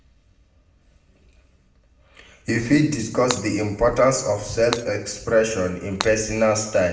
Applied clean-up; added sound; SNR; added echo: none; Shatter; 12 dB; reverberation time 0.7 s.